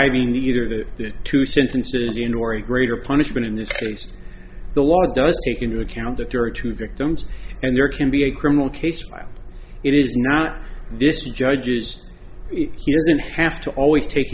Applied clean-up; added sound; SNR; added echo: none; none; none; none.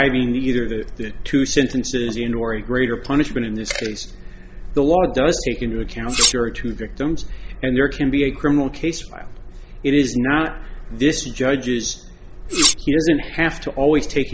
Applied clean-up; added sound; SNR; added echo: none; Cutlery, silverware; 0 dB; none.